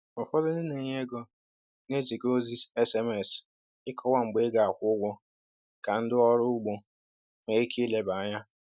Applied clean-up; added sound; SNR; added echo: none; none; none; none.